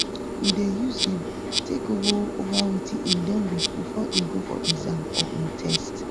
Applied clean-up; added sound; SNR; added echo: none; Insect; 0 dB; none.